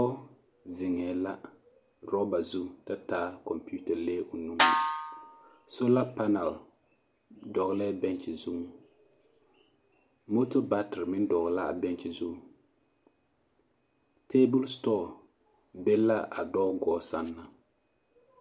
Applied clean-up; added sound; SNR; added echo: none; Snare drum; -1 dB; none.